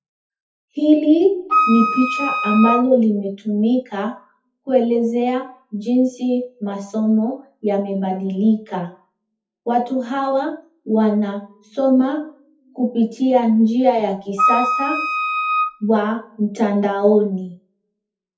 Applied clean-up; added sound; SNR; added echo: classical method WPE with log-MMSE.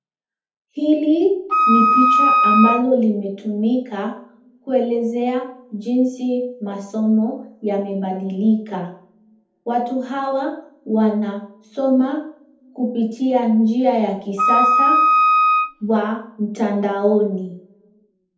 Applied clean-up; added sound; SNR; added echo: none; Wind instrument, woodwind instrument; -5 dB; reverberation time 0.6 s.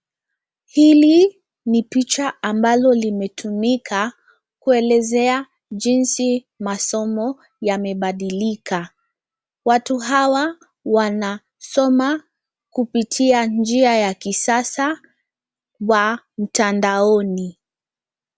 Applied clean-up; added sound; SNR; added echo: none; none; none; none.